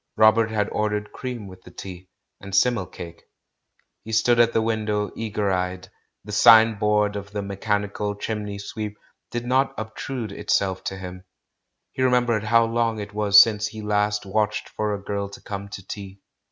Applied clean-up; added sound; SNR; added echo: none; none; none; none.